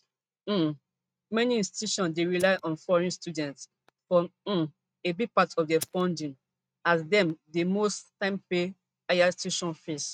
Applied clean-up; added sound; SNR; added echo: neural mask model RNNoise.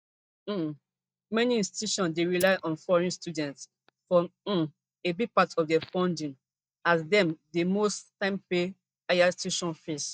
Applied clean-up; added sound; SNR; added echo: neural mask model DeepFilterNet 3.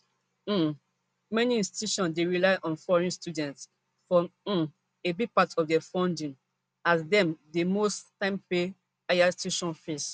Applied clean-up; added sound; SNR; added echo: none; none; none; none.